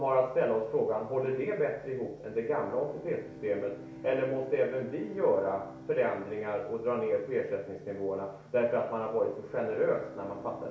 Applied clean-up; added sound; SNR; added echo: none; Bowed string instrument; 20 dB; reverberation time 0.6 s.